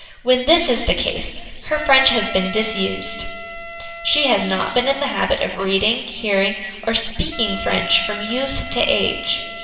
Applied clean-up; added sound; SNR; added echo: none; Wind instrument, woodwind instrument; 14 dB; reverberation time 2.2 s.